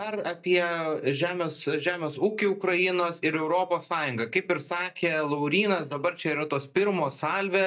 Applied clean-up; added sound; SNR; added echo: neural mask model DeepFilterNet 3.